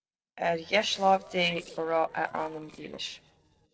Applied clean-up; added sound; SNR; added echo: neural separator model SepFormer DNS4.